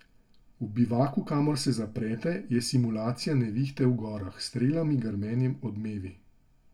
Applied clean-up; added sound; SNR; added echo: none; none; none; reverberation time 0.2 s.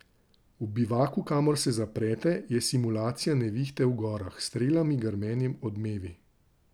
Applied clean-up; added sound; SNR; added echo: none; none; none; none.